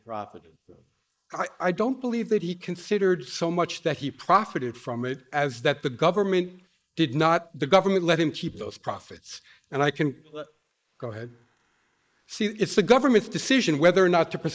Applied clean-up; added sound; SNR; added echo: neural mask model Resemble Enhance denoiser.